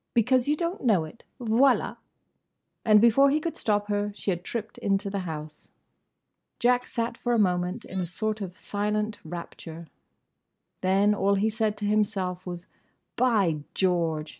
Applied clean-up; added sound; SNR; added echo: neural mask model Resemble Enhance denoiser.